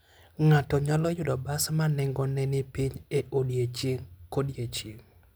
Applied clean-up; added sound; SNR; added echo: none; none; none; none.